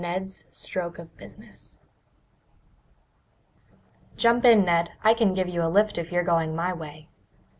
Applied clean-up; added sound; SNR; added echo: none; none; none; none.